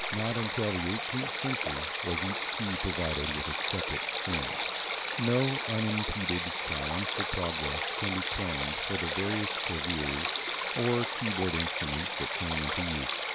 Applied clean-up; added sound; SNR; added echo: none; Stream; -1 dB; none.